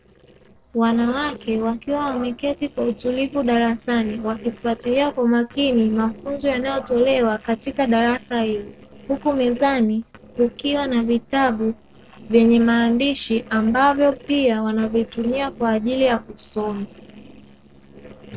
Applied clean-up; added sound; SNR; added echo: neural separator model SepFormer DNS4.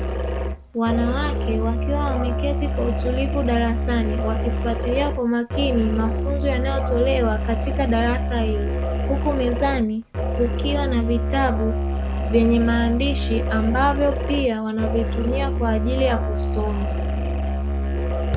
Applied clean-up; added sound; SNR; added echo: none; Musical instrument; -1 dB; none.